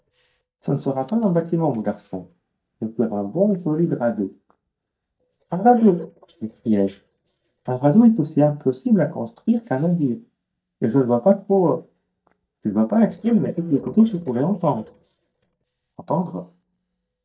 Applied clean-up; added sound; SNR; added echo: neural mask model DeepFilterNet 3.